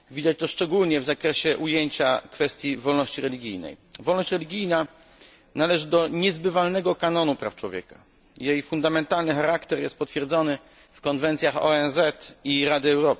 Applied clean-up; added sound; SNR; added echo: none; none; none; none.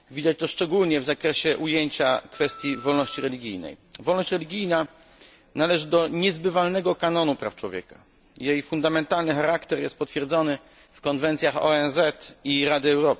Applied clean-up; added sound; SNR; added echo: none; Wind instrument, woodwind instrument; 18 dB; none.